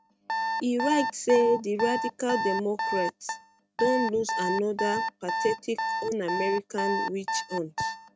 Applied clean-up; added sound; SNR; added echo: neural mask model RNNoise.